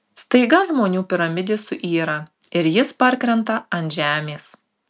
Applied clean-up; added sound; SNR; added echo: none; none; none; none.